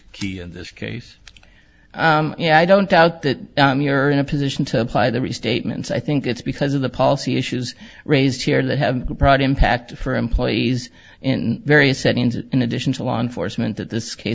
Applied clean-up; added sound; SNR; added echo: none; none; none; none.